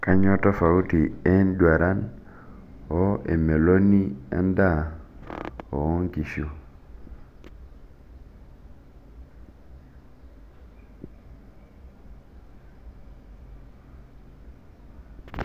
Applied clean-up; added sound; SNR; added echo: none; none; none; none.